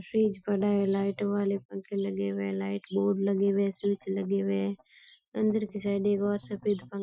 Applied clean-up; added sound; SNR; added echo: classical method Wiener filter.